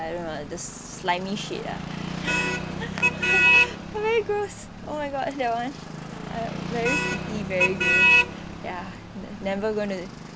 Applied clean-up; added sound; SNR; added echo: none; Motor vehicle (road); -4 dB; none.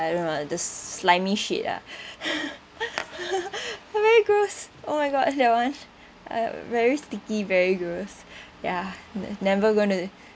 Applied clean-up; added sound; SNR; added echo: none; none; none; none.